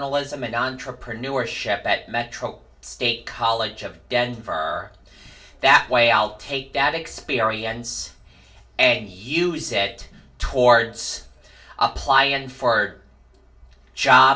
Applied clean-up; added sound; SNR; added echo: none; none; none; reverberation time 0.2 s.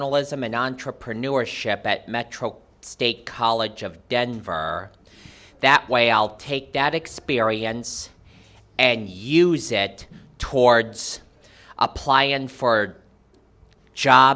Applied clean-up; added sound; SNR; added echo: none; none; none; none.